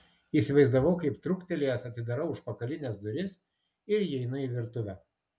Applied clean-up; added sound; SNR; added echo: none; none; none; none.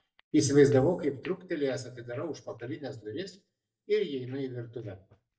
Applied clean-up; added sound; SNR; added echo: neural mask model DeepFilterNet 3.